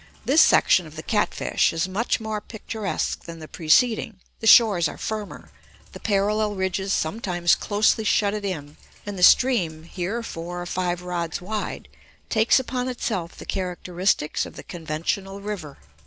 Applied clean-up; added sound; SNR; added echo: none; Sink (filling or washing); 19 dB; none.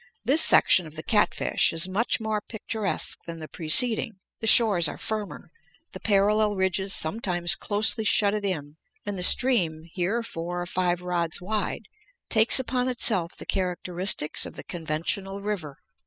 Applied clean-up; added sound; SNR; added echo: classical method spectral subtraction.